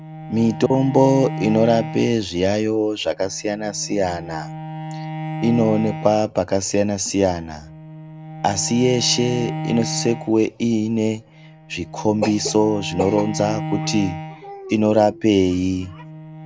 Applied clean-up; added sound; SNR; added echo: none; Bowed string instrument; 11 dB; none.